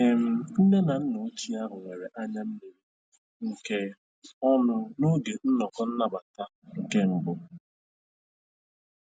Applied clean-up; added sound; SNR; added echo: none; none; none; none.